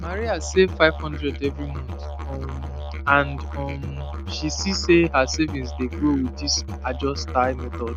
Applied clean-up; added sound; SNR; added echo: none; Musical instrument; 7 dB; none.